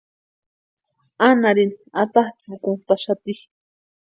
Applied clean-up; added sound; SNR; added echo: none; none; none; none.